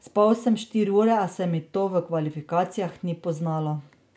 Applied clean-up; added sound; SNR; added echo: none; none; none; none.